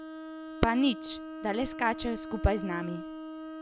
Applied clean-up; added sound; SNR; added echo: none; Bowed string instrument; 9 dB; none.